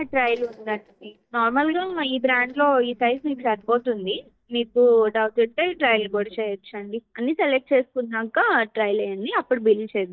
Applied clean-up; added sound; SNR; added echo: neural mask model DeepFilterNet 3.